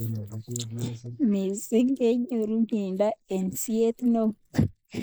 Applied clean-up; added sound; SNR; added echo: neural mask model Resemble Enhance denoiser.